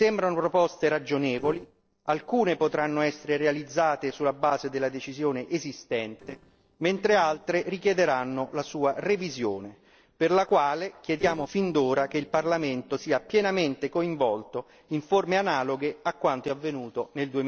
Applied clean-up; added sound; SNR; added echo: neural separator model SepFormer DNS4.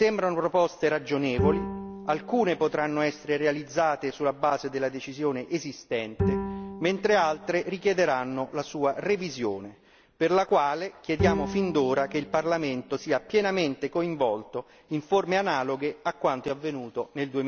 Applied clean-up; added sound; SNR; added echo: none; Bowed string instrument; 8 dB; none.